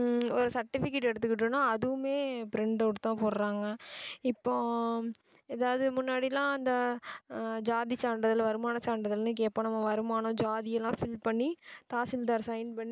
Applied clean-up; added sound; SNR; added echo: none; none; none; none.